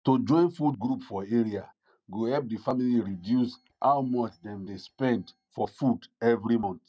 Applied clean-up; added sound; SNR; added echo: neural mask model DeepFilterNet 3.